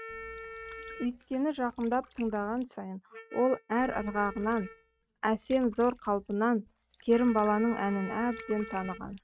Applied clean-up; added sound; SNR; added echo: neural mask model RNNoise.